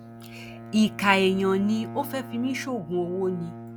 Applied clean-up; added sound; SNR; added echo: none; Bowed string instrument; 14 dB; none.